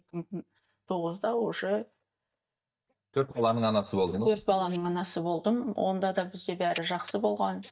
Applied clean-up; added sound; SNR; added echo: neural mask model DeepFilterNet 3.